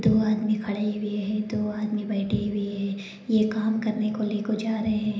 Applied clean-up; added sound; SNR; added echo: none; none; none; reverberation time 1.0 s.